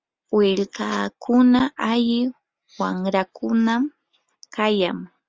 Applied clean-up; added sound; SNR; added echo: none; none; none; none.